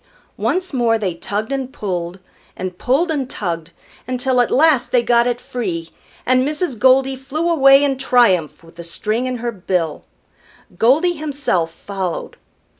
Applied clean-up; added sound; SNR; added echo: none; none; none; none.